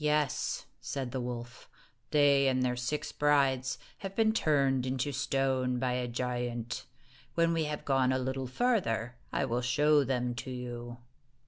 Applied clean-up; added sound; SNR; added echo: none; none; none; none.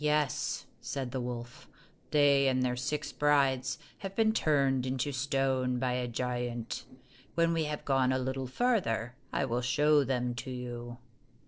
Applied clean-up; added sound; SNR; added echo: neural separator model SepFormer DNS4.